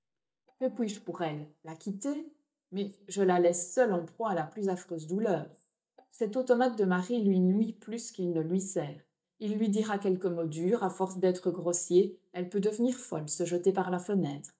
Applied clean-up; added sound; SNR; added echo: neural mask model DeepFilterNet 3.